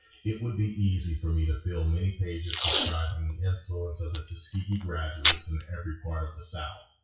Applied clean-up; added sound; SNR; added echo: classical method WPE with log-MMSE.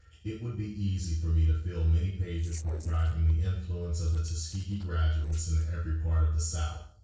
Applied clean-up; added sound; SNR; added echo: neural separator model SepFormer DNS4.